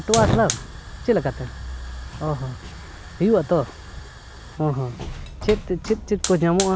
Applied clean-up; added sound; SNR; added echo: none; Hiss / Fire; 7 dB; none.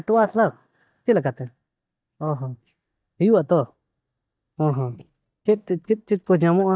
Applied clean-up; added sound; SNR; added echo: neural mask model DeepFilterNet 3.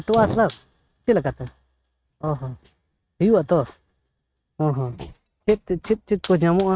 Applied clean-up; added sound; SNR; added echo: neural mask model RNNoise.